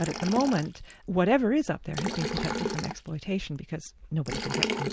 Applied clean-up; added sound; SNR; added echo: none; Liquid; 6 dB; none.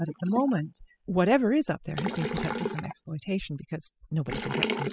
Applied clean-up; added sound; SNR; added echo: classical method spectral subtraction.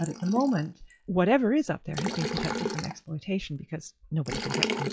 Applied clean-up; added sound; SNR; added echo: classical method log-MMSE.